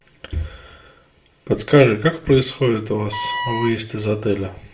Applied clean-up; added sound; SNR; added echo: none; Wind instrument, woodwind instrument; 8 dB; reverberation time 0.4 s.